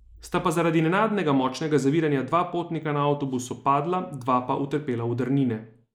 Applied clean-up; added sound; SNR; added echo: neural mask model Resemble Enhance denoiser.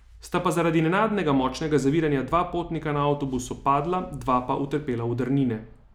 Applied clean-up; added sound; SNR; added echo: none; none; none; none.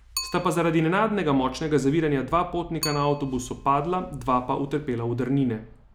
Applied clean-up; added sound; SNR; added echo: none; Bicycle; 17 dB; none.